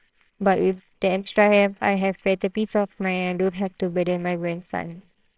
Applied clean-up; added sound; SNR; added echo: neural separator model SepFormer WHAMR!.